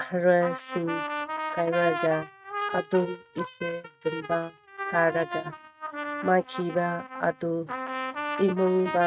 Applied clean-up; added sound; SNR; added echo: neural mask model RNNoise.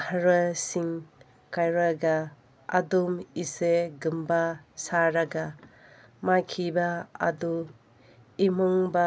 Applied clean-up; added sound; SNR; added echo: none; none; none; none.